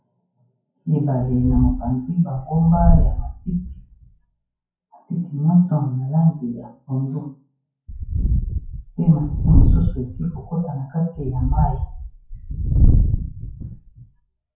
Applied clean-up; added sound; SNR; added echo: classical method WPE with log-MMSE.